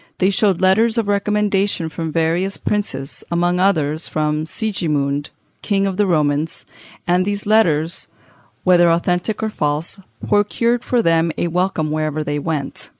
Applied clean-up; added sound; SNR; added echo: neural mask model Resemble Enhance denoiser.